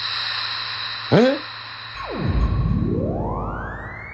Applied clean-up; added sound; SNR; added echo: none; none; none; none.